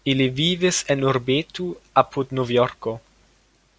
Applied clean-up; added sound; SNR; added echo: none; none; none; none.